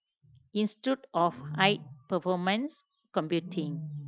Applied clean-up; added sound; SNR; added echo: classical method Wiener filter.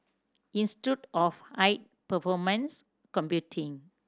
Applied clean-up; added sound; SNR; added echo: none; none; none; none.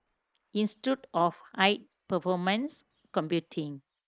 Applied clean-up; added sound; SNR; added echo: neural mask model Resemble Enhance denoiser.